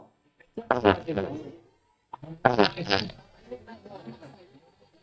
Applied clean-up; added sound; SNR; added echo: neural mask model DeepFilterNet 3.